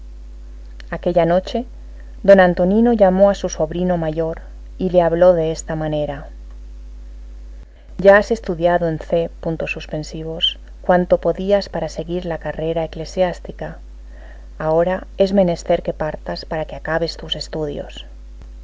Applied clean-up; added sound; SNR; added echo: none; none; none; none.